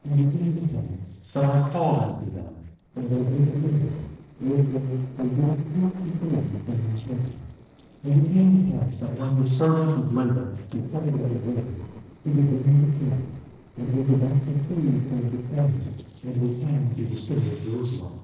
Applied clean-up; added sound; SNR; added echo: neural separator model SepFormer DNS4.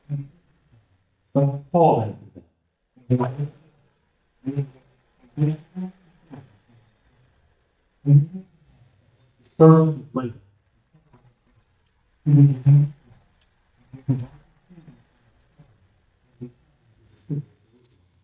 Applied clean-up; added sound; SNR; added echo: neural mask model DeepFilterNet 3.